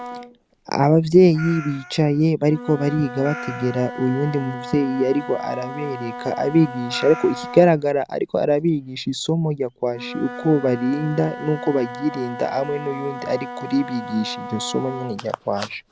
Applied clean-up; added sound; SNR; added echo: none; Wind instrument, woodwind instrument + Meow; 13 dB; none.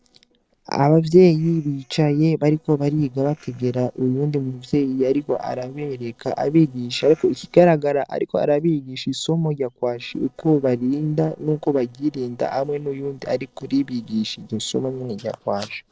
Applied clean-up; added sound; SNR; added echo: neural separator model SepFormer DNS4.